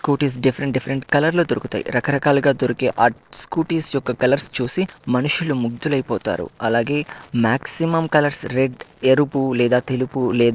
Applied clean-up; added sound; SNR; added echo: neural separator model SepFormer DNS4.